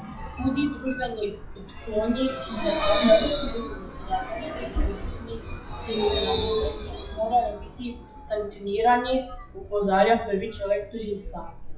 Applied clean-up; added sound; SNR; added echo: classical method WPE with log-MMSE.